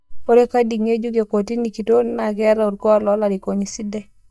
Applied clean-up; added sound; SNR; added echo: neural mask model DeepFilterNet 3.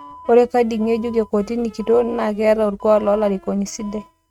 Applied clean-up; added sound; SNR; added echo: neural mask model RNNoise.